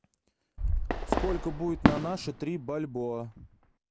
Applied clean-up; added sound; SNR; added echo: none; Fireworks; -4 dB; none.